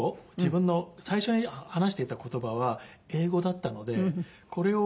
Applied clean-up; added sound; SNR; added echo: none; none; none; none.